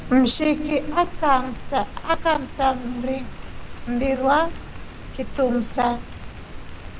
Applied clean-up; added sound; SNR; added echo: none; Rain; 9 dB; none.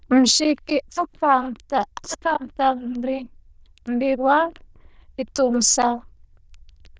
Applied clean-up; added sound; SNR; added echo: neural diffusion model UNIVERSE++.